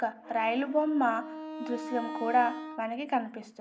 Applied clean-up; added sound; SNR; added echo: none; Wind instrument, woodwind instrument; 11 dB; none.